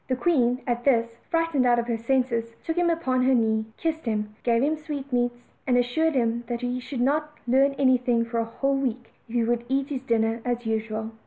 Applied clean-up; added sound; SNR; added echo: none; none; none; none.